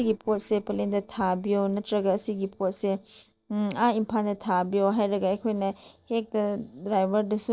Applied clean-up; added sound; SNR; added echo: neural separator model SepFormer DNS4.